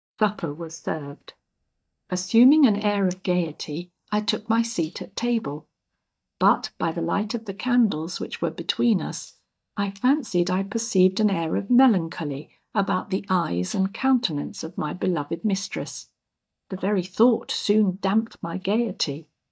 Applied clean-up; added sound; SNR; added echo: neural mask model DeepFilterNet 3.